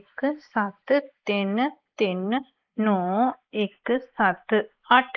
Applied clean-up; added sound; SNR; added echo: neural mask model Resemble Enhance denoiser.